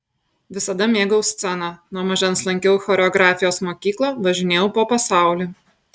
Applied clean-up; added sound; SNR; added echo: none; none; none; none.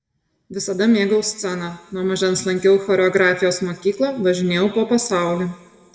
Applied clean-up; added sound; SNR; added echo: none; none; none; reverberation time 1.1 s.